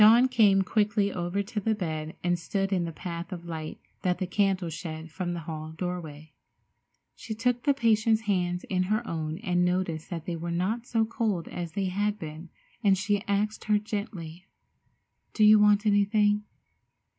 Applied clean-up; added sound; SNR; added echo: none; none; none; none.